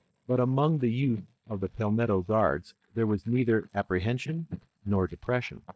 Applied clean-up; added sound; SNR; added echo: neural mask model DeepFilterNet 3.